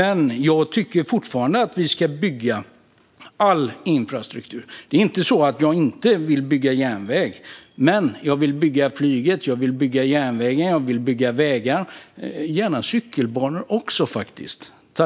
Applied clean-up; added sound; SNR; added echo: none; none; none; none.